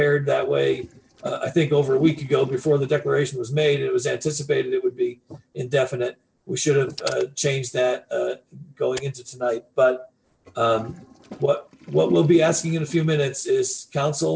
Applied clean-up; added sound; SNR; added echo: neural separator model SepFormer DNS4.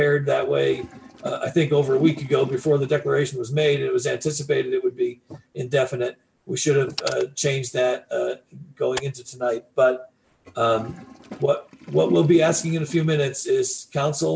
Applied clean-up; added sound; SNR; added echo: none; Toilet flush; 15 dB; none.